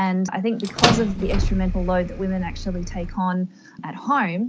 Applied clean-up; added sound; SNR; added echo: none; Microwave oven + Engine starting / Car; 1 dB; none.